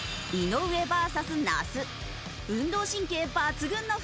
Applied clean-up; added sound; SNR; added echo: none; none; none; none.